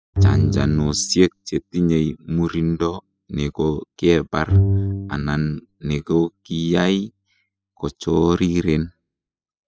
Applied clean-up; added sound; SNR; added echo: classical method spectral subtraction.